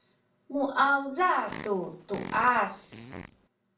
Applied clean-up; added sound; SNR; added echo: none; Fart; 14 dB; reverberation time 0.3 s.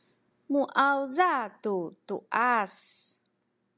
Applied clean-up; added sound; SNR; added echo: none; none; none; none.